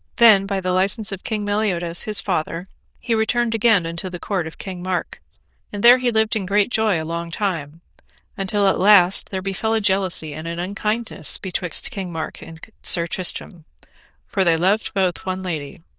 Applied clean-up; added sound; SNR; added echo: neural diffusion model UNIVERSE++.